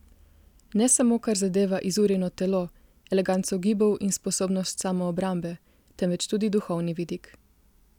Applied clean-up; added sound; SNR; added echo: none; none; none; none.